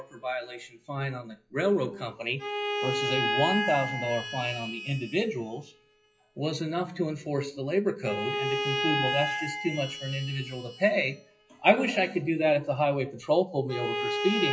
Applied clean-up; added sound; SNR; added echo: classical method WPE with log-MMSE.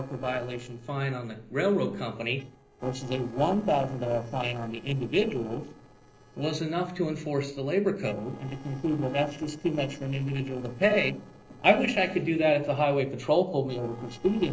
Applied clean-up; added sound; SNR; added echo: neural separator model SepFormer DNS4.